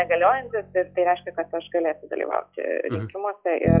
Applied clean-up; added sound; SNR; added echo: classical method log-MMSE.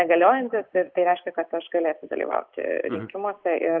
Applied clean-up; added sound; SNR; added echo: neural mask model Resemble Enhance denoiser.